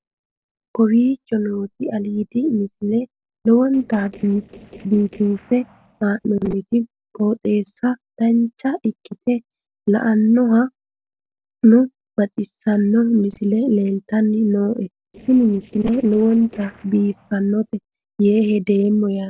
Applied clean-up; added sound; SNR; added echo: neural separator model SepFormer DNS4.